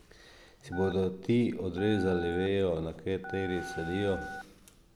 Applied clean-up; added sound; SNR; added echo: none; Telephone; 12 dB; none.